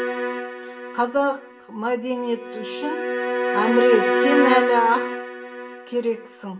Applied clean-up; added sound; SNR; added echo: none; Bowed string instrument; 1 dB; reverberation time 0.1 s.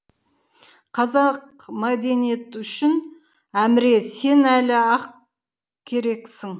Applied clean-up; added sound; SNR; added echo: none; none; none; none.